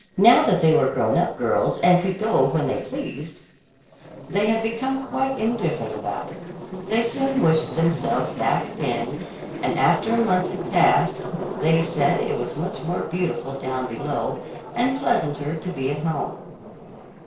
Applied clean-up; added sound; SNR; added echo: neural separator model SepFormer DNS4.